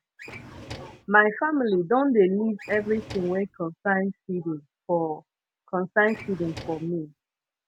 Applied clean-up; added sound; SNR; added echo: none; Drawer open or close; 16 dB; none.